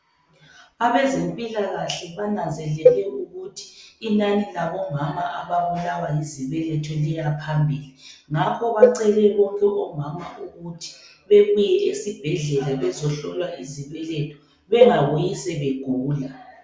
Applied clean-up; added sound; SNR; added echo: none; Cowbell; 0 dB; none.